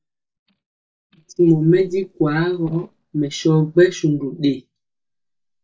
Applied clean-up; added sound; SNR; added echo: neural mask model DeepFilterNet 3.